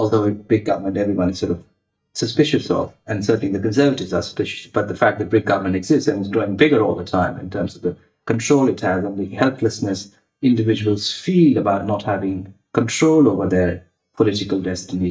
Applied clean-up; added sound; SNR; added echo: neural mask model DeepFilterNet 3.